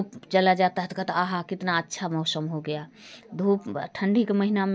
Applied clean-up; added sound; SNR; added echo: none; none; none; none.